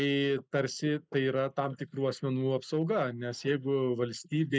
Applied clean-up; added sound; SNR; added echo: neural mask model Resemble Enhance denoiser.